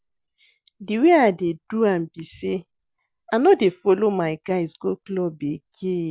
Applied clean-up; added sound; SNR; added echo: none; none; none; none.